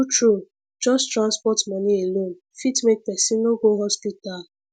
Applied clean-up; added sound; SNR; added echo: none; none; none; none.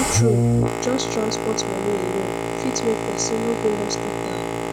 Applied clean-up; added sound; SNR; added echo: none; Boat, Water vehicle; -3 dB; none.